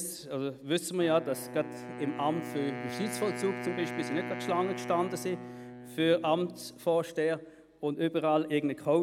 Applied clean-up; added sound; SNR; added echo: none; Wind instrument, woodwind instrument; 11 dB; none.